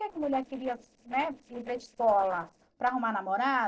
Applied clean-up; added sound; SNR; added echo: neural separator model SepFormer DNS4.